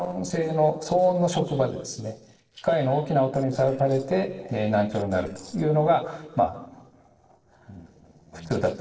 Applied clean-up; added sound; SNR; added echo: neural separator model SepFormer DNS4.